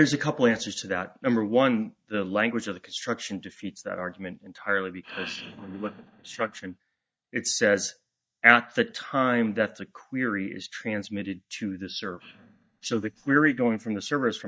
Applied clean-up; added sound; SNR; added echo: neural mask model DeepFilterNet 3.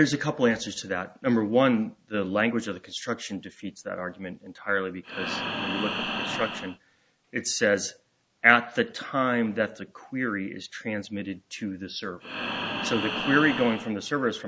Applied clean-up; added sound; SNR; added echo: none; Breathing; 4 dB; none.